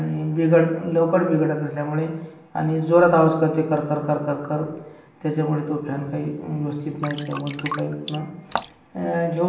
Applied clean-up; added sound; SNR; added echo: none; Drip; 10 dB; reverberation time 0.9 s.